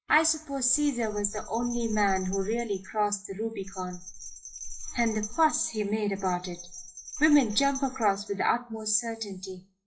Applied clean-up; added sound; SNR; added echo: classical method WPE with log-MMSE.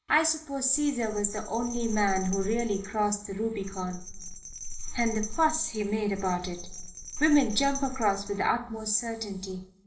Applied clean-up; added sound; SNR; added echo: none; Bell; 8 dB; reverberation time 0.5 s.